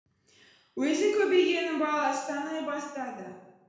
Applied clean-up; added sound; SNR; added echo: none; none; none; reverberation time 1.1 s.